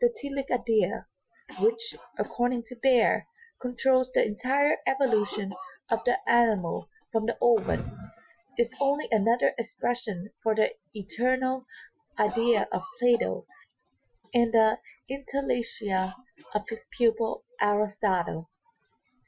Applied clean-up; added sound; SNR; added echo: classical method Wiener filter.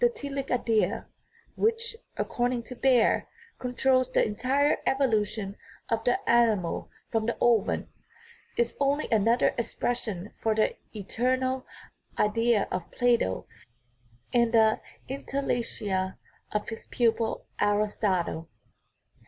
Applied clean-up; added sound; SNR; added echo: none; none; none; none.